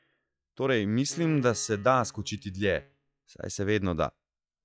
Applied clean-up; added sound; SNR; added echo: classical method log-MMSE.